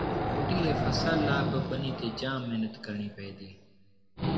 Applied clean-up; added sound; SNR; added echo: none; Wild animals; -1 dB; reverberation time 1.3 s.